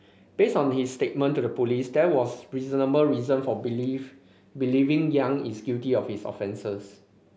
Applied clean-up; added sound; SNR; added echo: none; none; none; none.